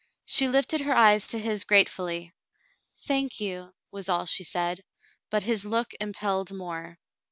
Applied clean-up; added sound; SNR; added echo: none; none; none; none.